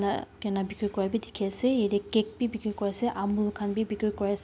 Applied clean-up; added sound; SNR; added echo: none; none; none; none.